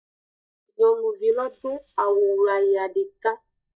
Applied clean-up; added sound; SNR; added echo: neural mask model DeepFilterNet 3.